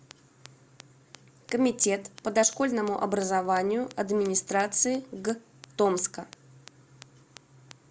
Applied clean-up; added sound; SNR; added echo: none; none; none; none.